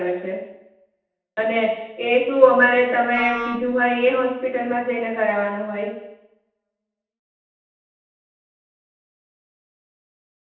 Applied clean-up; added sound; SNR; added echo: neural separator model SepFormer DNS4.